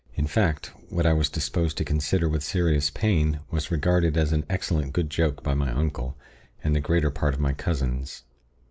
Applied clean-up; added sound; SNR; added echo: none; none; none; none.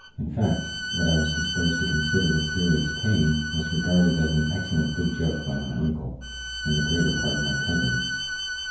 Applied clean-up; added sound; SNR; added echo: none; Bowed string instrument; 6 dB; reverberation time 0.9 s.